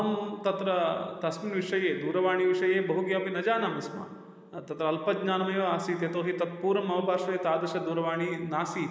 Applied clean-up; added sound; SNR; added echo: neural mask model Resemble Enhance denoiser.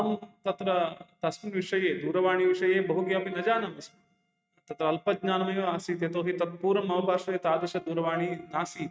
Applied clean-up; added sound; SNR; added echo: neural mask model RNNoise.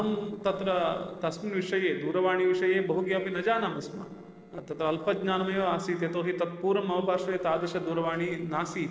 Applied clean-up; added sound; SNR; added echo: neural separator model SepFormer DNS4.